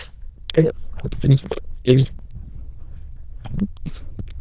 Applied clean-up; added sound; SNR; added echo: neural diffusion model UNIVERSE++.